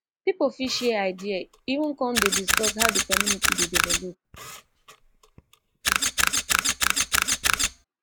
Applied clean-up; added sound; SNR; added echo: none; Camera; -5 dB; none.